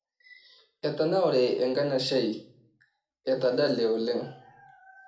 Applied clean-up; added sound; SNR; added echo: none; none; none; reverberation time 0.4 s.